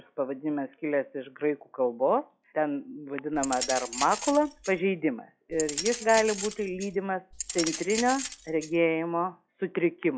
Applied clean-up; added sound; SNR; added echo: classical method log-MMSE.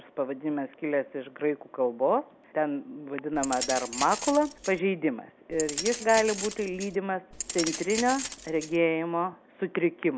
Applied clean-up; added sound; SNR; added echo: none; Keys jangling; 7 dB; none.